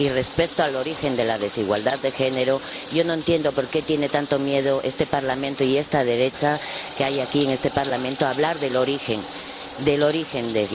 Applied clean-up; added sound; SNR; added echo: none; Bathtub (filling or washing); 14 dB; none.